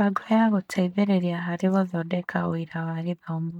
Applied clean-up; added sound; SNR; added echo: neural mask model DeepFilterNet 3.